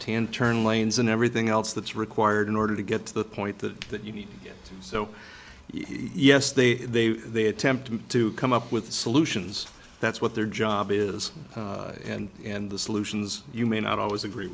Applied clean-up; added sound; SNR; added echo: none; none; none; none.